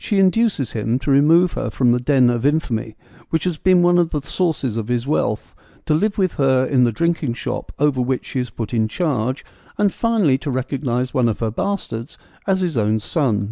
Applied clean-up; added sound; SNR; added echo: none; none; none; none.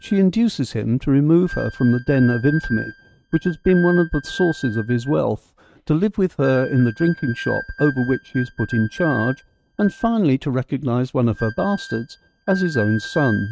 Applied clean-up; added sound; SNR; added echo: neural mask model RNNoise.